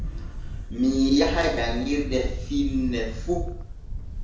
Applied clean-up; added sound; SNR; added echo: none; Camera; 5 dB; reverberation time 0.5 s.